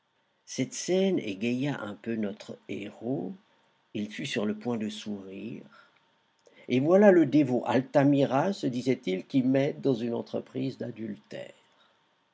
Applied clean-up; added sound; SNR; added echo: none; none; none; none.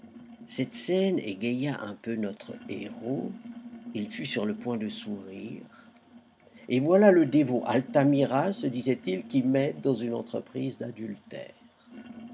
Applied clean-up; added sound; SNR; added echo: none; Sink (filling or washing); 18 dB; none.